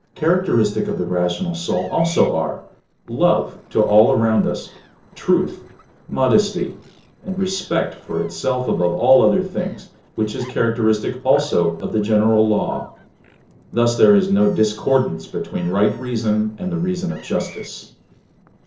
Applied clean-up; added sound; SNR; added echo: neural separator model SepFormer DNS4.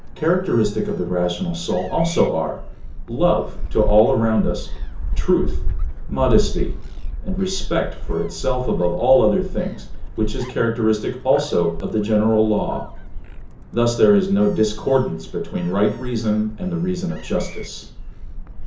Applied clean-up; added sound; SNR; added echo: none; Gull, seagull; 5 dB; reverberation time 0.6 s.